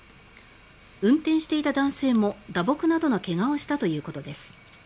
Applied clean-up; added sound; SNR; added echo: none; none; none; none.